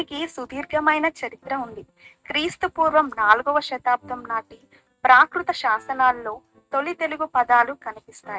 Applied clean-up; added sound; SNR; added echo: neural mask model RNNoise.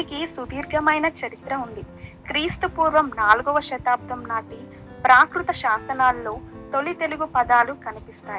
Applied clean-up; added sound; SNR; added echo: none; Piano; 20 dB; none.